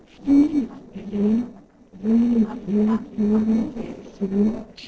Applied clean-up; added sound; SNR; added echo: neural separator model SepFormer DNS4.